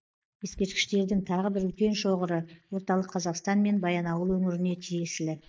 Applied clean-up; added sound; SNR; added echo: neural mask model DeepFilterNet 3.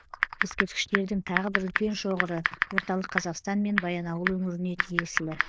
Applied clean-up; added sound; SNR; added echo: neural diffusion model UNIVERSE++.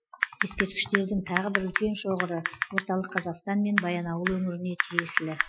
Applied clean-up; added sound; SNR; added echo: classical method Wiener filter.